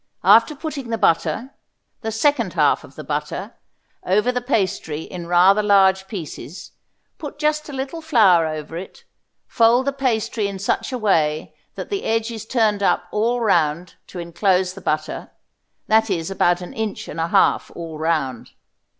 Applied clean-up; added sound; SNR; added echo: none; none; none; none.